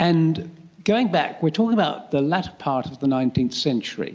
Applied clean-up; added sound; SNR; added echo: none; none; none; none.